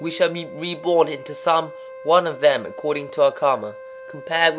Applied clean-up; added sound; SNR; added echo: none; Wind instrument, woodwind instrument; 16 dB; none.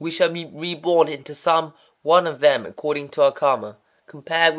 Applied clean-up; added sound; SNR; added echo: neural mask model Resemble Enhance denoiser.